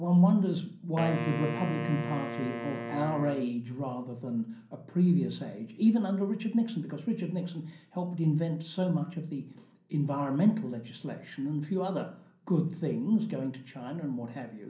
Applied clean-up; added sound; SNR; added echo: none; Wind instrument, woodwind instrument; 8 dB; reverberation time 0.6 s.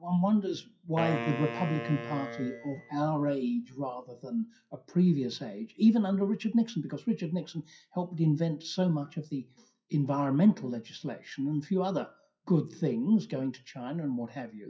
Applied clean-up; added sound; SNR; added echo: classical method WPE with log-MMSE.